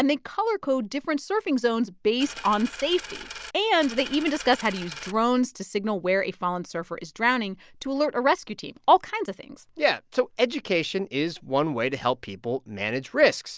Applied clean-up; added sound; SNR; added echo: none; Coin (dropping); 13 dB; none.